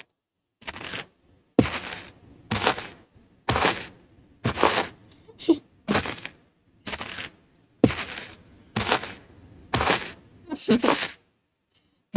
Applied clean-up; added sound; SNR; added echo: neural mask model RNNoise.